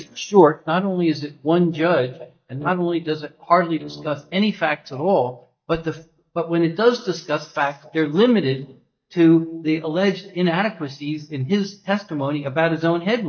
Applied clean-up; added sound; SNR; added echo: neural mask model DeepFilterNet 3.